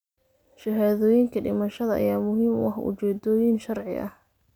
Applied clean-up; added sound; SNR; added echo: none; none; none; none.